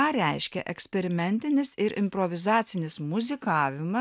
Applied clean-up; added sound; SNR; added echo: none; none; none; none.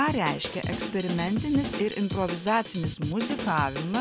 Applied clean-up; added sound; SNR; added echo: none; Drum kit; 6 dB; none.